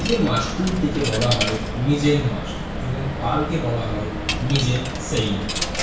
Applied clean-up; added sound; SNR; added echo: none; Coin (dropping); 3 dB; reverberation time 0.6 s.